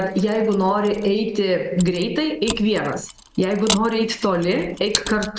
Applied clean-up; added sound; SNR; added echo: none; Mechanisms; 12 dB; none.